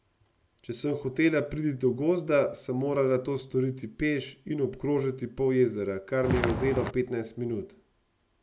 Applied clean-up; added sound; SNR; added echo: none; Walk, footsteps; 1 dB; none.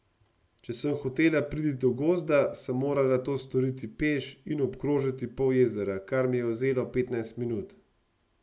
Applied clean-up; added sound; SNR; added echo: none; none; none; none.